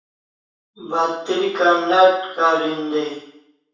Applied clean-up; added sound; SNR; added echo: none; none; none; reverberation time 0.7 s.